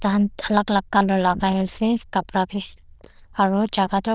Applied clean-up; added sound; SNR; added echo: neural diffusion model UNIVERSE++.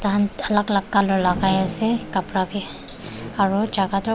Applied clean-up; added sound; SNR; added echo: none; Race car, auto racing / Accelerating, revving, vroom; 14 dB; none.